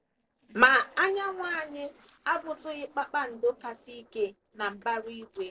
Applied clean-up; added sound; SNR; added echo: neural separator model SepFormer DNS4.